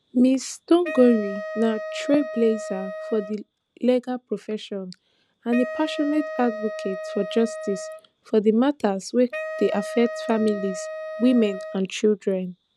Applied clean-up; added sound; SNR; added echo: none; Wind instrument, woodwind instrument; 10 dB; none.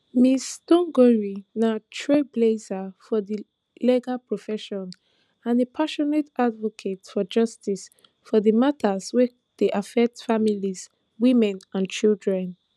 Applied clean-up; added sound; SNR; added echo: none; none; none; none.